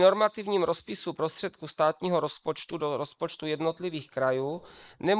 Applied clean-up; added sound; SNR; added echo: neural mask model Resemble Enhance denoiser.